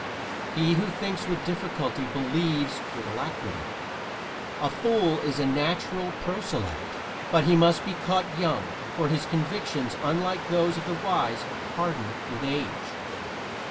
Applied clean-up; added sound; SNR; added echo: none; Waves, surf; 6 dB; reverberation time 0.2 s.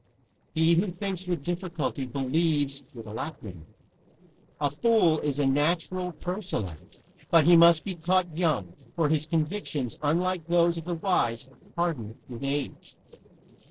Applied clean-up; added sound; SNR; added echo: neural separator model SepFormer DNS4.